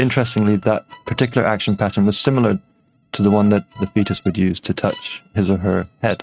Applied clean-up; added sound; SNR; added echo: neural mask model RNNoise.